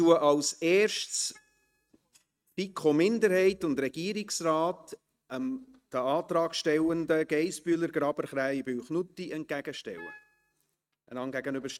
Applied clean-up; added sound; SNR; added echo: neural mask model RNNoise.